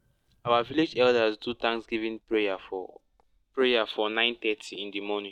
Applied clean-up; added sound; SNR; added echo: neural mask model DeepFilterNet 3.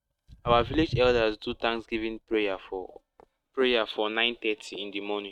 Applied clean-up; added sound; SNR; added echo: neural mask model RNNoise.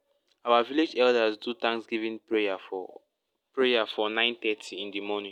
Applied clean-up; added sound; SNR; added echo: none; none; none; none.